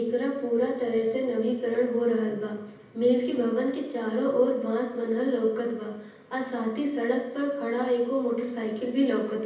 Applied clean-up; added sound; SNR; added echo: none; none; none; reverberation time 0.9 s.